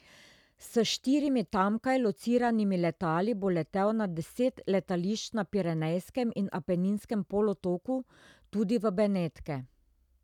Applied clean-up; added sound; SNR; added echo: none; none; none; none.